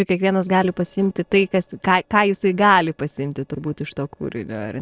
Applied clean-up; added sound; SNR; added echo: neural separator model SepFormer DNS4.